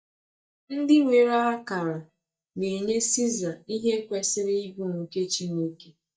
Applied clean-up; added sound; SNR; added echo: neural mask model DeepFilterNet 3.